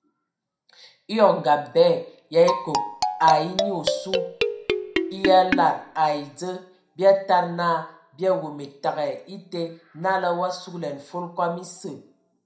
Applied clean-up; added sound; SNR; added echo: none; Marimba, xylophone; 3 dB; reverberation time 0.4 s.